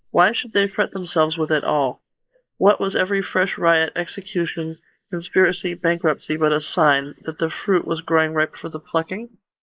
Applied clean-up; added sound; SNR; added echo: neural mask model Resemble Enhance denoiser.